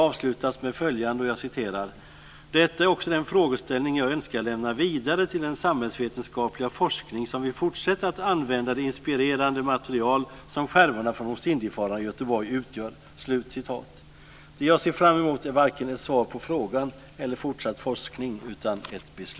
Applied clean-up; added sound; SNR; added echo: none; none; none; none.